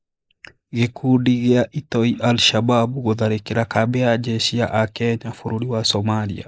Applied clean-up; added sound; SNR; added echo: neural mask model Resemble Enhance denoiser.